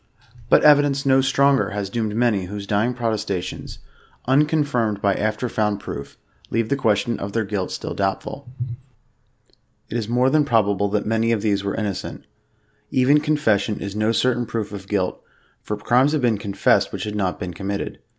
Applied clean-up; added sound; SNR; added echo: none; none; none; none.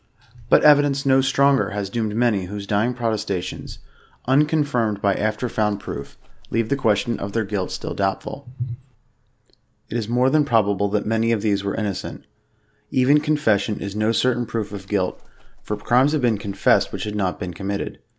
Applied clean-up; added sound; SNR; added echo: none; Livestock, farm animals, working animals; 17 dB; none.